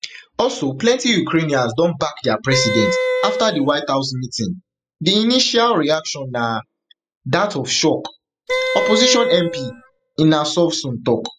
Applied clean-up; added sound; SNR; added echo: classical method spectral subtraction.